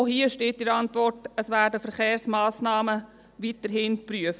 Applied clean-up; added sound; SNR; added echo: none; none; none; none.